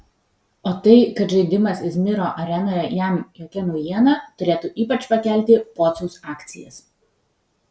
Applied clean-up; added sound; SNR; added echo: none; none; none; none.